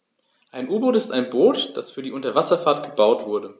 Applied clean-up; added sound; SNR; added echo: none; none; none; none.